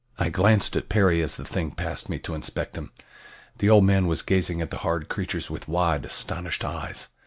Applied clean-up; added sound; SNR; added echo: none; none; none; none.